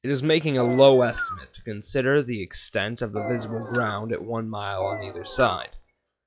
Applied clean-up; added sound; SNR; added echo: classical method log-MMSE.